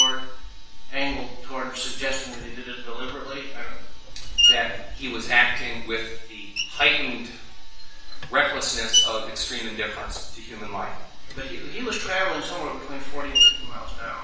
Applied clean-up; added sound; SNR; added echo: none; Screech; 3 dB; reverberation time 0.7 s.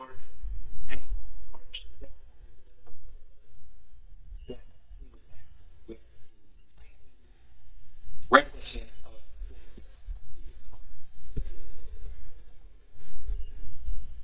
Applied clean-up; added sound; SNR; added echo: neural mask model DeepFilterNet 3.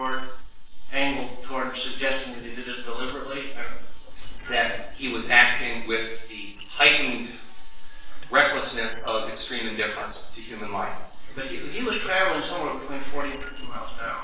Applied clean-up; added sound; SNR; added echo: neural separator model SepFormer DNS4.